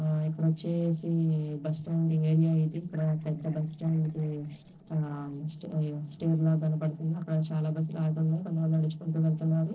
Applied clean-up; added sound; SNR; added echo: neural separator model SepFormer DNS4.